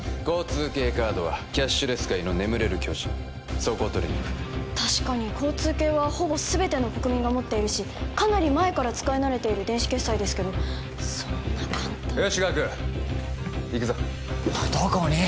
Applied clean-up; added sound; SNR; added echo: none; none; none; none.